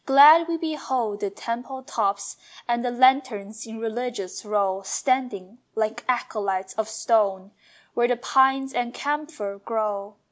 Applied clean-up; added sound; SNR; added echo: none; none; none; none.